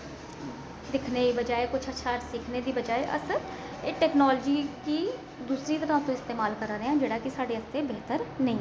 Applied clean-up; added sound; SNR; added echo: none; none; none; none.